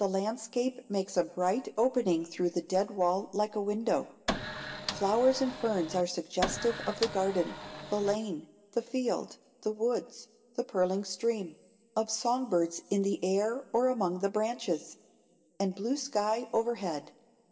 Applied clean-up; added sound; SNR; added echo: none; Printer; 7 dB; reverberation time 2.0 s.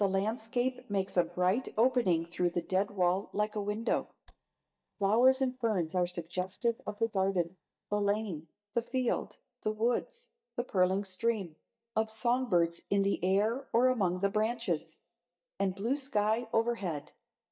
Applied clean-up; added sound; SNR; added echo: neural mask model DeepFilterNet 3.